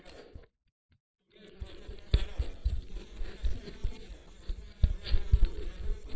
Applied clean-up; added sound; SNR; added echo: neural mask model DeepFilterNet 3.